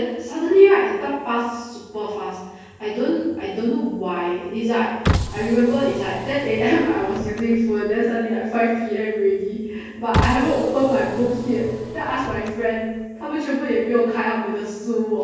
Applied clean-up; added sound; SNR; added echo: none; Car; 6 dB; reverberation time 1.3 s.